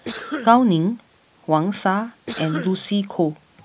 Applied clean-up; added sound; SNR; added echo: none; Cough; 12 dB; none.